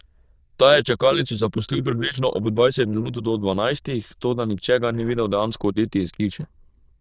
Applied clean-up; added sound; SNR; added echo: neural diffusion model UNIVERSE++.